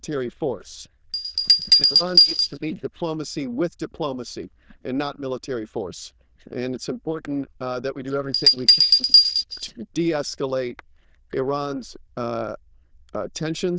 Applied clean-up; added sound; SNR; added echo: neural diffusion model UNIVERSE++.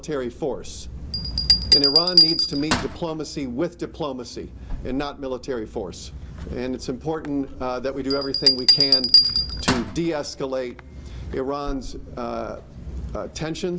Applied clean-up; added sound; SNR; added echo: none; Bell; -3 dB; none.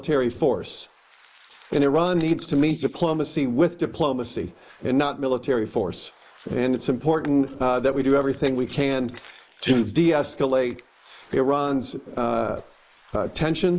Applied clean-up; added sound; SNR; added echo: neural mask model Resemble Enhance denoiser.